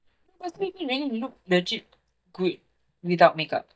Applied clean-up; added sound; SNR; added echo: neural mask model DeepFilterNet 3.